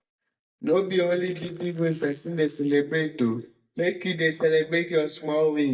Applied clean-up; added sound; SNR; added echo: neural mask model DeepFilterNet 3.